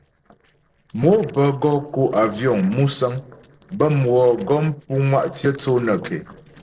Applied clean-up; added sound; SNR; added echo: neural separator model SepFormer DNS4.